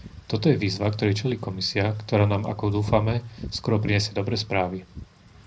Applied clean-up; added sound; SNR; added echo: none; Wind / Rain; 17 dB; reverberation time 0.4 s.